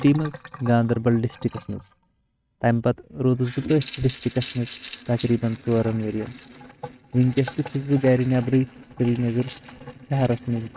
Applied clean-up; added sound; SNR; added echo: neural mask model RNNoise.